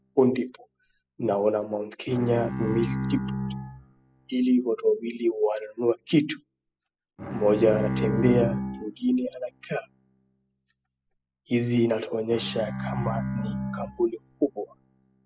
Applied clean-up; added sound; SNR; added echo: classical method spectral subtraction.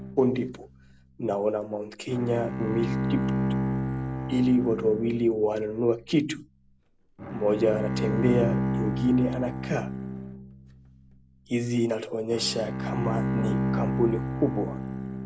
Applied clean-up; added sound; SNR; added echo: none; Bowed string instrument; 3 dB; none.